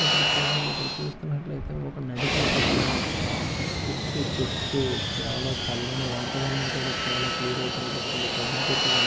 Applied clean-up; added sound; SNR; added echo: none; Fixed-wing aircraft, airplane; -4 dB; none.